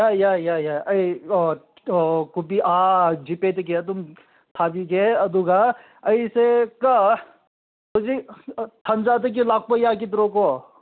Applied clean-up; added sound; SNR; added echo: none; none; none; none.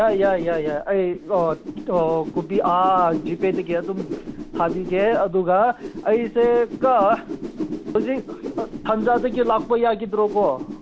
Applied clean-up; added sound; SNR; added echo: none; Whoosh, swoosh, swish; 10 dB; none.